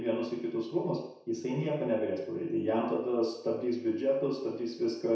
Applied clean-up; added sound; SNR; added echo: none; none; none; reverberation time 0.7 s.